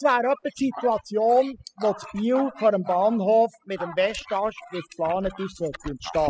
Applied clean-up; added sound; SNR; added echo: classical method spectral subtraction.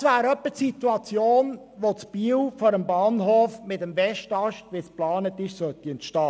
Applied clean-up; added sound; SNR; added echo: none; none; none; none.